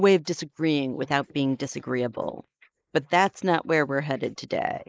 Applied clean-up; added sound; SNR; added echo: neural mask model Resemble Enhance denoiser.